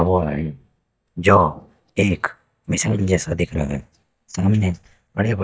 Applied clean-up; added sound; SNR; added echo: neural mask model DeepFilterNet 3.